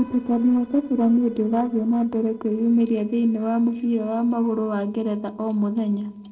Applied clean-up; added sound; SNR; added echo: neural separator model SepFormer DNS4.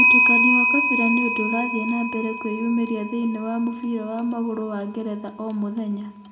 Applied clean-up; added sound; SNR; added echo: none; Clock; -1 dB; reverberation time 0.8 s.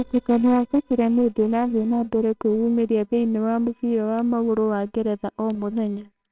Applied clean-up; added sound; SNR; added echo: neural separator model SepFormer WHAMR!.